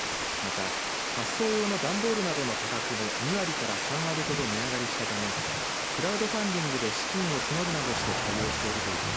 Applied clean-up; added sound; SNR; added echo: none; Water; -2 dB; none.